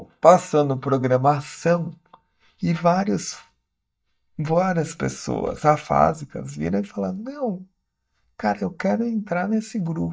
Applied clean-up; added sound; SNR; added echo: neural mask model DeepFilterNet 3.